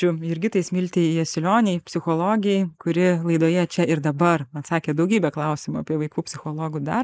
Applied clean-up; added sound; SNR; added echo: neural mask model Resemble Enhance denoiser.